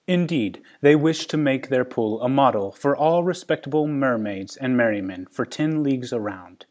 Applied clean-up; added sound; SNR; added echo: none; none; none; none.